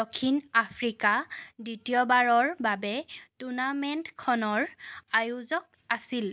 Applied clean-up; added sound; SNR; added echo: none; none; none; none.